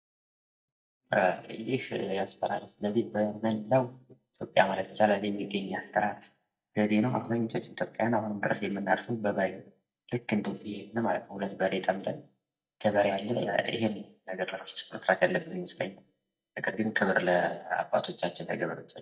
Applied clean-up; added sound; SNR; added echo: neural mask model DeepFilterNet 3.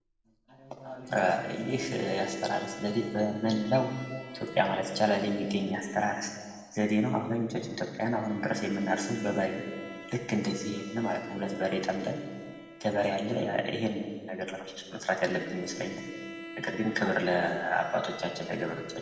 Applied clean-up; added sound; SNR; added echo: none; Bowed string instrument; 16 dB; reverberation time 1.4 s.